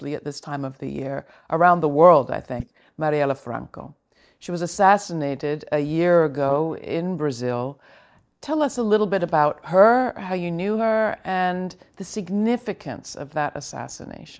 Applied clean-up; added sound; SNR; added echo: neural mask model DeepFilterNet 3.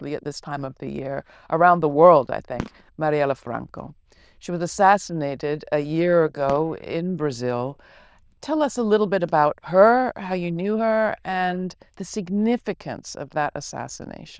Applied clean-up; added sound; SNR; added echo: neural diffusion model UNIVERSE++.